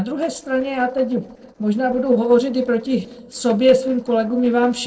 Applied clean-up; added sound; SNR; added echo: neural separator model SepFormer DNS4.